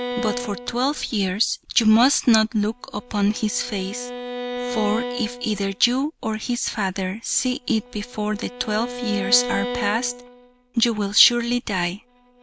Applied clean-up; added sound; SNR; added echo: none; Bowed string instrument; 10 dB; none.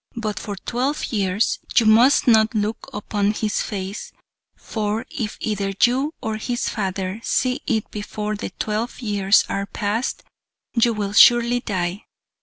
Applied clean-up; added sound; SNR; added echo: none; none; none; none.